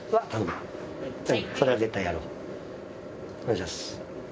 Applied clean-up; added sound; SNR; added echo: none; none; none; none.